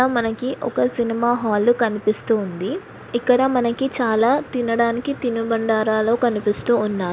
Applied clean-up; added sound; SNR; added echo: none; none; none; none.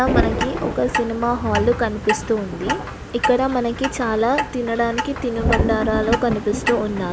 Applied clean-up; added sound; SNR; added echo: none; Clock + Thunder; 3 dB; none.